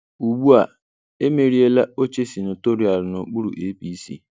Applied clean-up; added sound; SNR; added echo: none; none; none; none.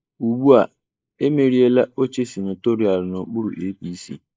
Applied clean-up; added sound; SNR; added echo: neural mask model Resemble Enhance denoiser.